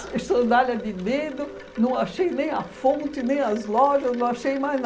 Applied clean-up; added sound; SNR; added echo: none; Wind chime; 17 dB; none.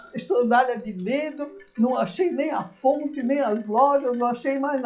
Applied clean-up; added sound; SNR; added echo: classical method log-MMSE.